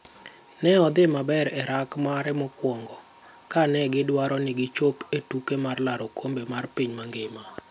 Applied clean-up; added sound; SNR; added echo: none; none; none; none.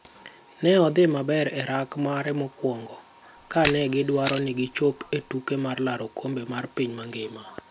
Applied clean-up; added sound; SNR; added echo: none; Camera; 10 dB; none.